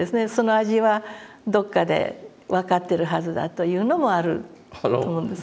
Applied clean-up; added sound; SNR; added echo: none; none; none; none.